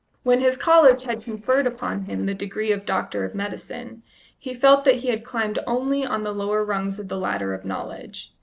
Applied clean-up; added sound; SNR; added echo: neural separator model SepFormer DNS4.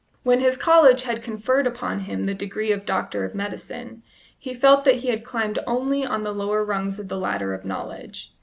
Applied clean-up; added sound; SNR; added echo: none; none; none; none.